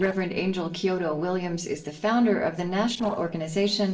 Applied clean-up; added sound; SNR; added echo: neural separator model SepFormer DNS4.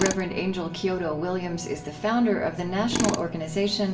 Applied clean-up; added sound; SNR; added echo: none; Tools; 9 dB; reverberation time 0.7 s.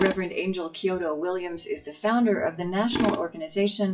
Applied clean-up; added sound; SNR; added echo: classical method WPE with log-MMSE.